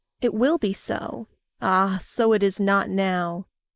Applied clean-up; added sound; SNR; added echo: neural mask model Resemble Enhance denoiser.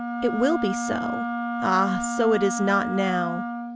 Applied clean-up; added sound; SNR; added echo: none; Wind instrument, woodwind instrument; 3 dB; none.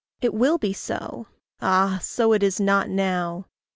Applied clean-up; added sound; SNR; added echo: none; none; none; none.